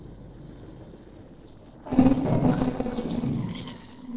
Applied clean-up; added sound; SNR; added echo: neural separator model SepFormer DNS4.